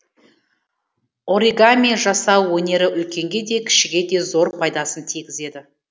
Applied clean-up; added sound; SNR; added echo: none; none; none; none.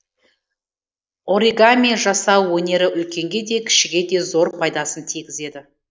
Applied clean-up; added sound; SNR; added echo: neural mask model Resemble Enhance denoiser.